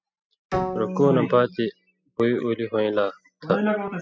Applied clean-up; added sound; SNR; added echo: classical method spectral subtraction.